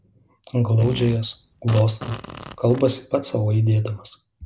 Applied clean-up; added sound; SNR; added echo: none; Fart; 13 dB; none.